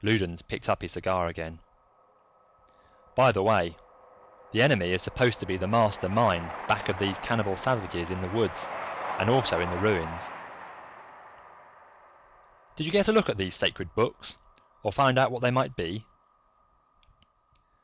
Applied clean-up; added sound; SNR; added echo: none; Train; 14 dB; none.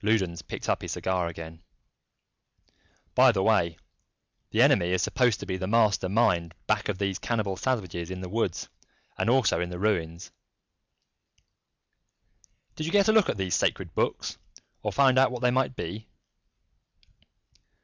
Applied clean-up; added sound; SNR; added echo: none; none; none; none.